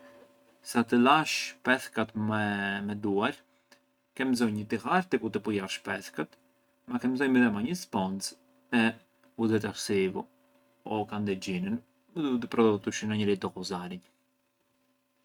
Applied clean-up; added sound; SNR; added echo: none; none; none; none.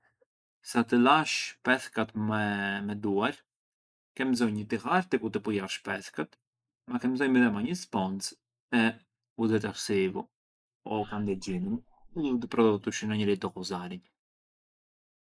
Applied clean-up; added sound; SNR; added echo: neural mask model Resemble Enhance denoiser.